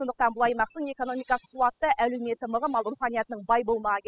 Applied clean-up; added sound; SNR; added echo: classical method spectral subtraction.